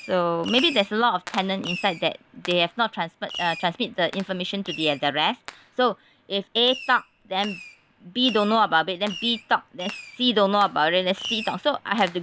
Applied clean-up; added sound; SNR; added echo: none; Fireworks; 15 dB; none.